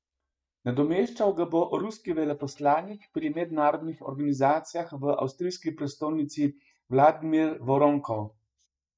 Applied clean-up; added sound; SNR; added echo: neural mask model DeepFilterNet 3.